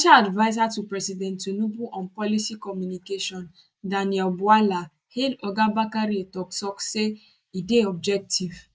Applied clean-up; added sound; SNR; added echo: neural mask model Resemble Enhance denoiser.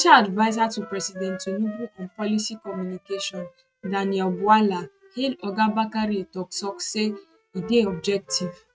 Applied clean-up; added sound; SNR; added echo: neural mask model RNNoise.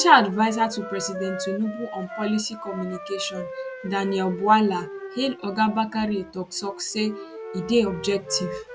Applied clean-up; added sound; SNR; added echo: none; Wind instrument, woodwind instrument + Wind instrument, woodwind instrument; 11 dB; none.